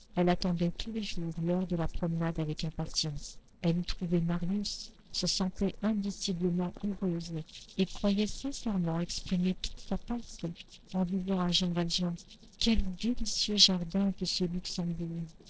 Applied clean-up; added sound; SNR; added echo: neural separator model SepFormer DNS4.